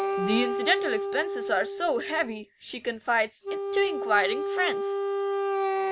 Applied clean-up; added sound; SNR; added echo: none; Wind instrument, woodwind instrument; 1 dB; none.